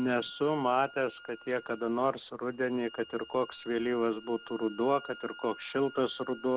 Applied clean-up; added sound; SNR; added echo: none; Bowed string instrument; 19 dB; none.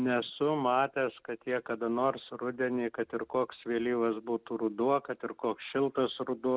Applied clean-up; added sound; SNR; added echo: none; none; none; none.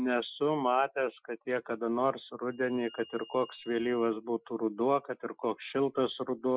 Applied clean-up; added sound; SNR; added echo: classical method Wiener filter.